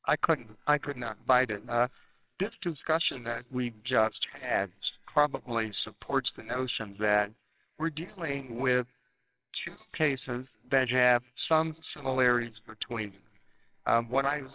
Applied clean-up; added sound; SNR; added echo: neural separator model SepFormer WHAMR!.